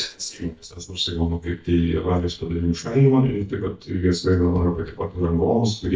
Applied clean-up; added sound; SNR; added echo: neural mask model DeepFilterNet 3.